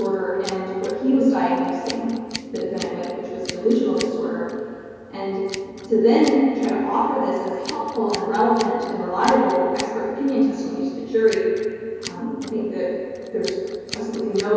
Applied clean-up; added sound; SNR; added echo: none; Scissors; 18 dB; reverberation time 2.2 s.